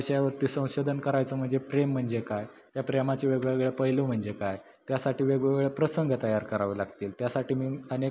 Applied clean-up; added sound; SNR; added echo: none; none; none; none.